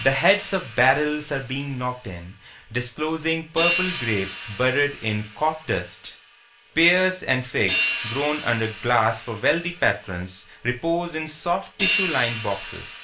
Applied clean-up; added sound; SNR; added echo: none; Hi-hat; 8 dB; reverberation time 0.3 s.